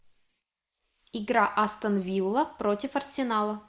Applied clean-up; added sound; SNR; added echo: neural mask model Resemble Enhance denoiser.